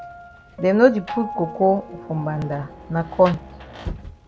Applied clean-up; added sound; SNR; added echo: none; Rain + Piano; 13 dB; none.